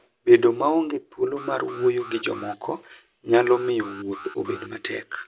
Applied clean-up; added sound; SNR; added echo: none; Alarm; 18 dB; none.